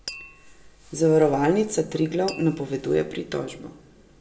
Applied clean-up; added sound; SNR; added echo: none; Tap; 19 dB; reverberation time 1.4 s.